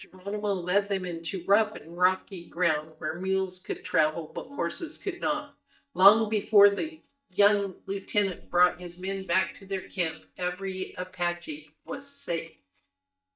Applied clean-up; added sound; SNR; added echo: neural mask model DeepFilterNet 3.